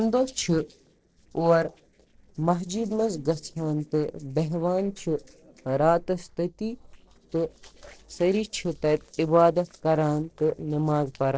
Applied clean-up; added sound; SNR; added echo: neural separator model SepFormer DNS4.